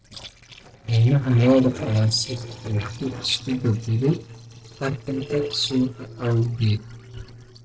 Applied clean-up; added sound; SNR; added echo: neural separator model SepFormer DNS4.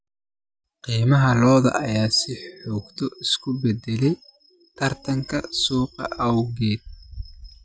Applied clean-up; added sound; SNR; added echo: none; none; none; none.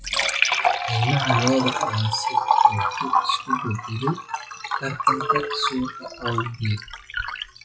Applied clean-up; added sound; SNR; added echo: classical method WPE with log-MMSE.